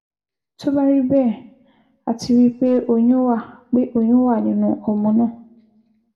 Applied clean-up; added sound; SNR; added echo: none; none; none; reverberation time 0.5 s.